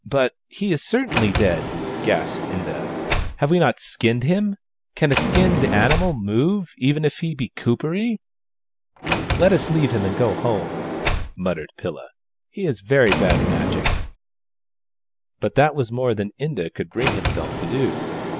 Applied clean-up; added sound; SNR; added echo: none; Sliding door; 4 dB; none.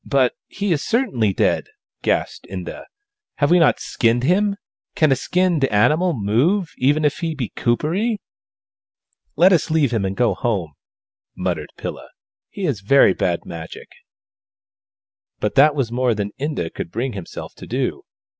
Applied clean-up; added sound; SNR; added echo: none; none; none; none.